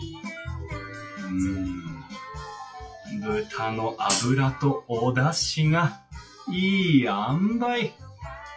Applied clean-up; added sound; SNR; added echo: classical method WPE with log-MMSE.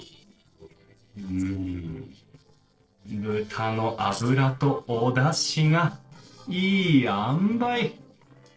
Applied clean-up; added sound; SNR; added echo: neural separator model SepFormer DNS4.